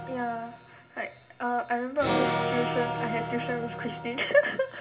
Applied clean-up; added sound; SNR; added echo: none; Electric guitar / Acoustic guitar; 3 dB; reverberation time 0.4 s.